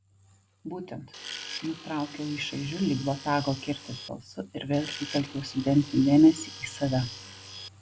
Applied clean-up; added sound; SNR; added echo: none; Tools; 14 dB; none.